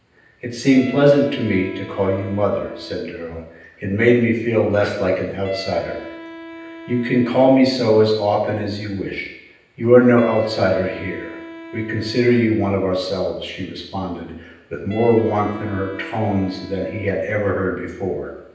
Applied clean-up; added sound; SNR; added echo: none; Wind instrument, woodwind instrument; 19 dB; reverberation time 0.9 s.